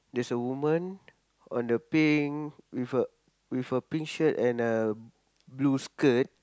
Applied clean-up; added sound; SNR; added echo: none; none; none; none.